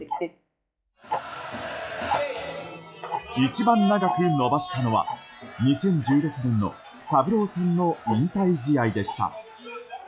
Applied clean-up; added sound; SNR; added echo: classical method log-MMSE.